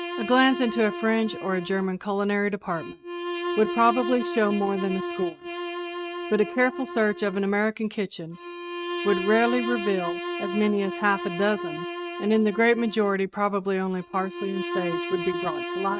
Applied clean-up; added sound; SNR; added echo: neural mask model RNNoise.